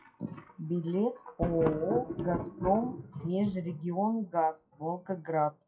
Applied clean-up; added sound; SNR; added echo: classical method WPE with log-MMSE.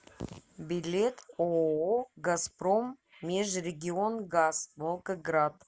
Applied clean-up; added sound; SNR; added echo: none; none; none; none.